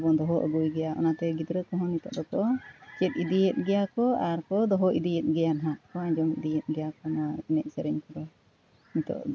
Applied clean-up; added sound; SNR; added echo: none; none; none; none.